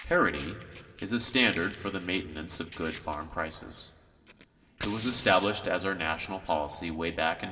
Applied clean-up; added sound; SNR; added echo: none; Fire; 14 dB; reverberation time 1.6 s.